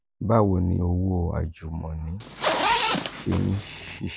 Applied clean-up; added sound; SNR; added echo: none; Zipper (clothing); 0 dB; none.